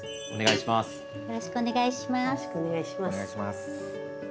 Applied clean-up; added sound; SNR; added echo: none; Guitar + Wind instrument, woodwind instrument; 6 dB; none.